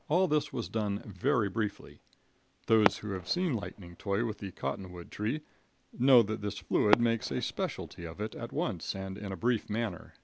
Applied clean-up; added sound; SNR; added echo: none; Fireworks; 10 dB; none.